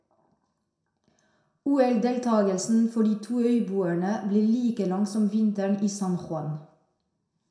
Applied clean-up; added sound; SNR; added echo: none; none; none; reverberation time 0.6 s.